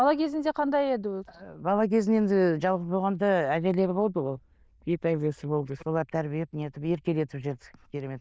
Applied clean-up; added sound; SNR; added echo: neural diffusion model UNIVERSE++.